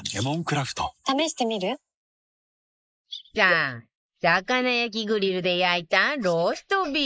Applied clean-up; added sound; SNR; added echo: neural mask model Resemble Enhance denoiser.